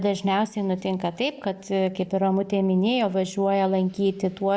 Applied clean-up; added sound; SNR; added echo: none; none; none; none.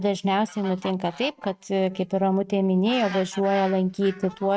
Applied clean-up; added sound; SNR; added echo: neural mask model RNNoise.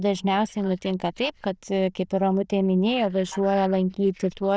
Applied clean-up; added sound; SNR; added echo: neural diffusion model UNIVERSE++.